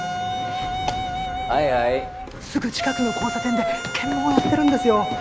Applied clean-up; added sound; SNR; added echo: none; Wind instrument, woodwind instrument; 4 dB; none.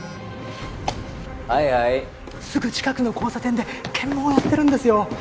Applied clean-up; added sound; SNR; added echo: none; none; none; none.